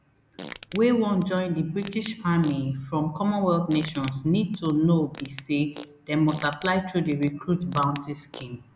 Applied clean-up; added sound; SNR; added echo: none; Fart; 17 dB; none.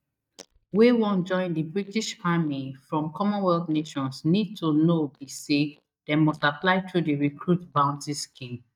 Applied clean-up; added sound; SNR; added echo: neural mask model DeepFilterNet 3.